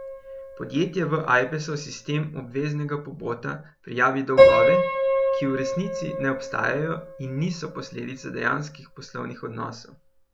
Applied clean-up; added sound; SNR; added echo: none; Piano; -2 dB; none.